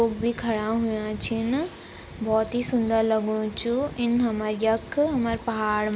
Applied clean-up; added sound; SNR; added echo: none; none; none; reverberation time 0.4 s.